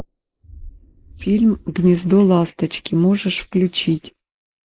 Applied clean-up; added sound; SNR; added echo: neural mask model Resemble Enhance denoiser.